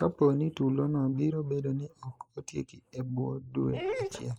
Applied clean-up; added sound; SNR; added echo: neural mask model Resemble Enhance denoiser.